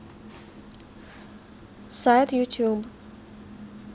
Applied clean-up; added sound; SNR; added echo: none; none; none; none.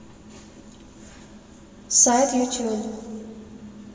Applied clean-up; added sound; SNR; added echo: none; none; none; reverberation time 2.2 s.